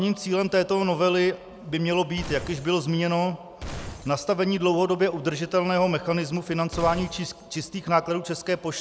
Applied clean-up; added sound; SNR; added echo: none; Glass; 14 dB; none.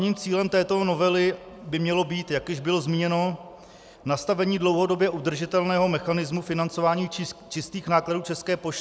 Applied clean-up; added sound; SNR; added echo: none; none; none; none.